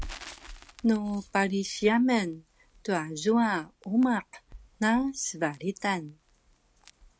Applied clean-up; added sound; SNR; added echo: none; Crackle; 20 dB; none.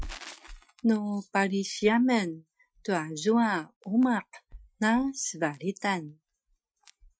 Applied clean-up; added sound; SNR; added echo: classical method Wiener filter.